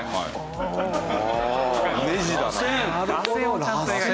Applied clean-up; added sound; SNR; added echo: none; none; none; none.